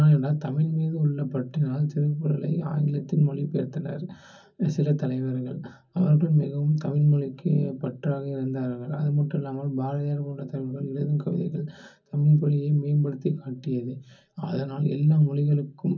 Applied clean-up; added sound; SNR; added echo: none; none; none; reverberation time 0.3 s.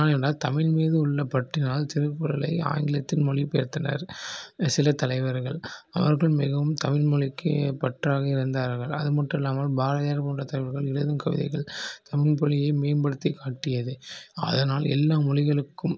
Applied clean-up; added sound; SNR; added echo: none; none; none; none.